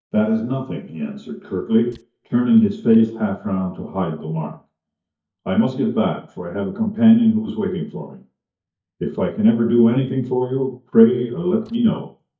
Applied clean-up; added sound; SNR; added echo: neural mask model DeepFilterNet 3.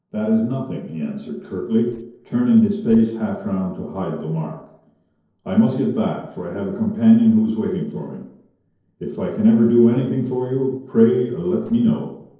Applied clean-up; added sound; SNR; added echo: neural separator model SepFormer DNS4.